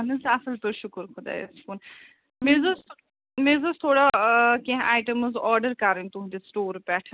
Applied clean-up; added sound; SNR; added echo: none; none; none; none.